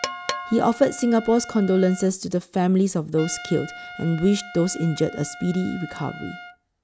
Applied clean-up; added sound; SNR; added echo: none; Trumpet + Percussion; 14 dB; none.